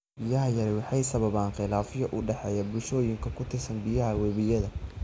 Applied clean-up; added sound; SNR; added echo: none; none; none; none.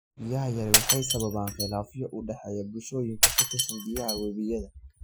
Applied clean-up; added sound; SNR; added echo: classical method Wiener filter.